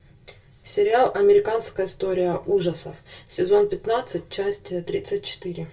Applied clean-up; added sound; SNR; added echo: none; none; none; reverberation time 0.2 s.